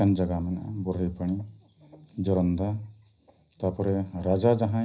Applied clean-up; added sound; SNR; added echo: none; none; none; reverberation time 0.5 s.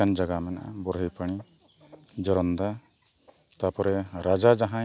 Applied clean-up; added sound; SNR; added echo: none; none; none; none.